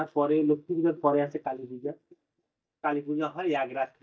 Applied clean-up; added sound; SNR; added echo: neural mask model DeepFilterNet 3.